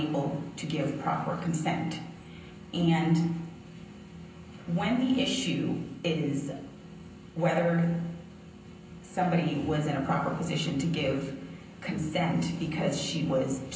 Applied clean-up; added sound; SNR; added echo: none; none; none; reverberation time 0.6 s.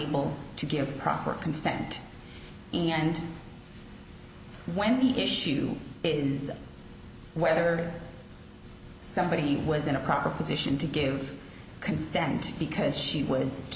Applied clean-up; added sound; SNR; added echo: none; none; none; none.